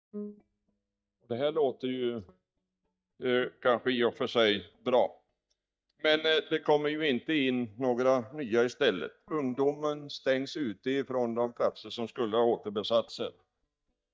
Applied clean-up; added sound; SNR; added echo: neural mask model DeepFilterNet 3.